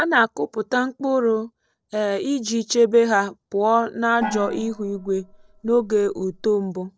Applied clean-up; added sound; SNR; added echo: neural separator model SepFormer DNS4.